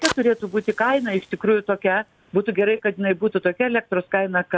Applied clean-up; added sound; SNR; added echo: none; Fire; 16 dB; none.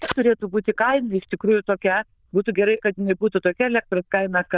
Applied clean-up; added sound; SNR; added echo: neural diffusion model UNIVERSE++.